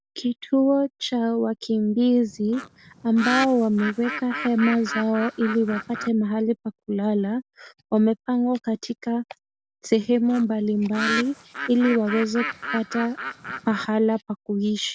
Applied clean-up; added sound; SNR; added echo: none; Bird; 8 dB; none.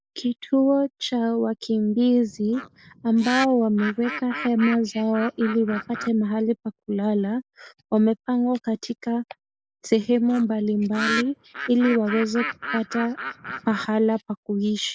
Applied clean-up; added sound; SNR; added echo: neural mask model Resemble Enhance denoiser.